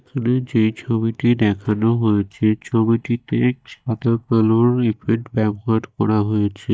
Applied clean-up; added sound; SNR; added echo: neural mask model DeepFilterNet 3.